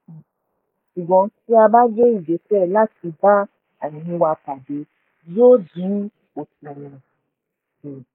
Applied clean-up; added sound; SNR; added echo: neural mask model Resemble Enhance denoiser.